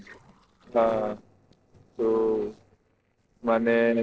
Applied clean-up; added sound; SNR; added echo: neural separator model SepFormer DNS4.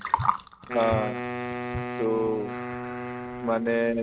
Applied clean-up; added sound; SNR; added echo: neural mask model RNNoise.